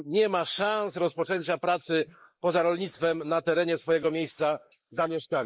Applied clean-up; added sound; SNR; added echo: neural mask model Resemble Enhance denoiser.